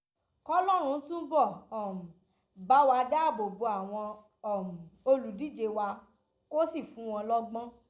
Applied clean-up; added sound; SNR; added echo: none; none; none; none.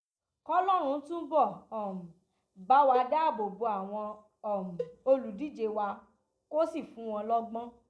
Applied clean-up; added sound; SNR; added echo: neural mask model DeepFilterNet 3.